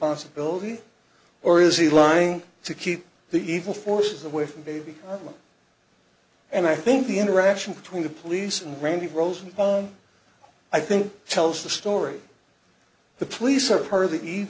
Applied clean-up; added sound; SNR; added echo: none; none; none; none.